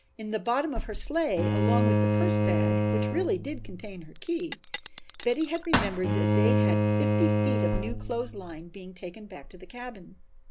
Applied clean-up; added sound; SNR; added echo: none; Bowed string instrument + Bell; -4 dB; none.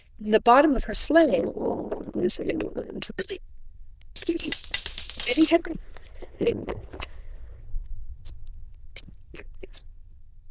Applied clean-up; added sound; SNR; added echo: neural diffusion model UNIVERSE++.